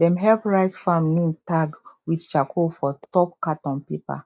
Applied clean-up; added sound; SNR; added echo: neural mask model DeepFilterNet 3.